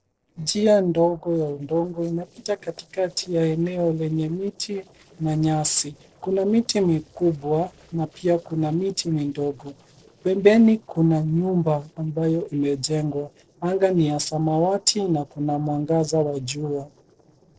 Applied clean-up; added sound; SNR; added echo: neural separator model SepFormer DNS4.